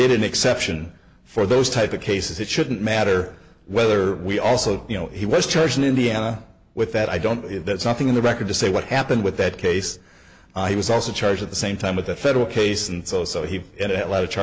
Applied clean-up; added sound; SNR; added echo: none; none; none; none.